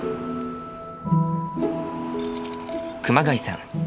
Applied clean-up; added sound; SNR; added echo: none; none; none; none.